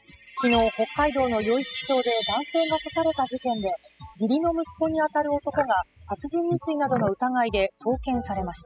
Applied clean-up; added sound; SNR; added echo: classical method spectral subtraction.